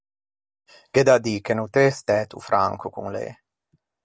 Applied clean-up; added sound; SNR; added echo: none; none; none; none.